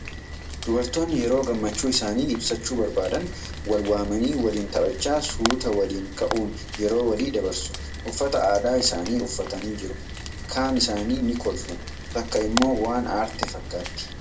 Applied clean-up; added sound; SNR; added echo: none; Rain; 8 dB; reverberation time 0.2 s.